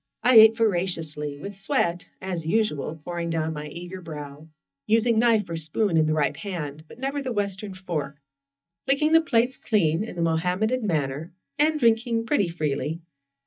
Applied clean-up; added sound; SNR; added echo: neural mask model DeepFilterNet 3.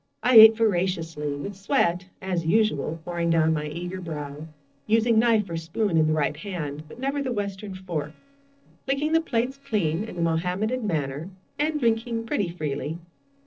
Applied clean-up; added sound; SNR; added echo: neural separator model SepFormer DNS4.